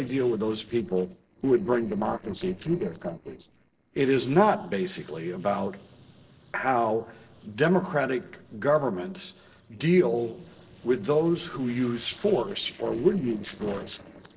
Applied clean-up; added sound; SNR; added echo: neural separator model SepFormer DNS4.